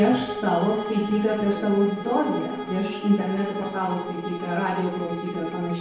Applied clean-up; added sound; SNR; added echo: none; Bowed string instrument; 9 dB; reverberation time 2.0 s.